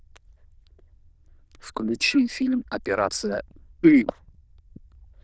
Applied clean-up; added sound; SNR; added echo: neural diffusion model UNIVERSE++.